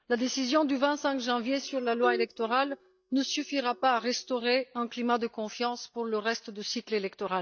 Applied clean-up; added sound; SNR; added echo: neural mask model DeepFilterNet 3.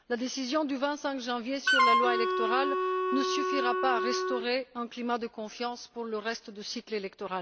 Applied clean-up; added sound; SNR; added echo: none; Wind instrument, woodwind instrument; -4 dB; none.